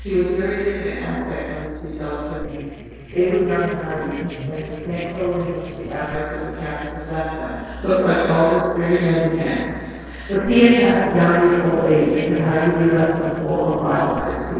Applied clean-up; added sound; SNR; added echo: neural separator model SepFormer DNS4.